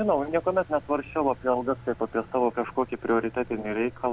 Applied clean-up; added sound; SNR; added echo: none; Engine; 20 dB; none.